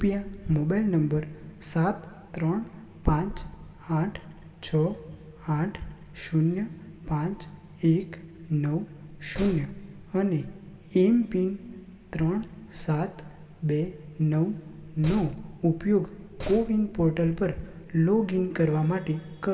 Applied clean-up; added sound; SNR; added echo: none; Slam; 13 dB; reverberation time 1.7 s.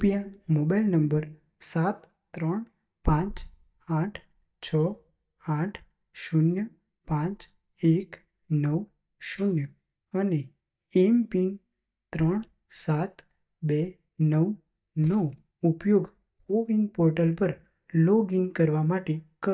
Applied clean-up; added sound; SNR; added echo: neural mask model DeepFilterNet 3.